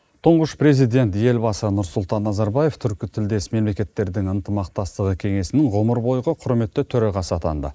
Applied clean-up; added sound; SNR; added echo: neural mask model Resemble Enhance denoiser.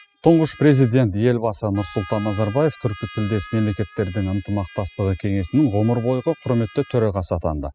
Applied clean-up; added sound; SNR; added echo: classical method spectral subtraction.